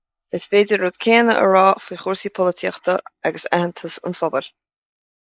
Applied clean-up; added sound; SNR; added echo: neural mask model Resemble Enhance denoiser.